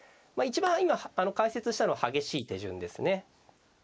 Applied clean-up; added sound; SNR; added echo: neural mask model Resemble Enhance denoiser.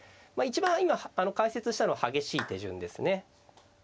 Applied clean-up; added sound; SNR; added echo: none; Clapping; 14 dB; none.